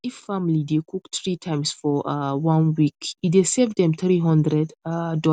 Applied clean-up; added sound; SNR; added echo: none; none; none; none.